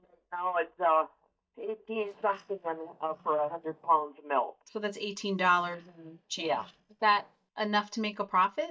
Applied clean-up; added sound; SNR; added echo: neural mask model DeepFilterNet 3.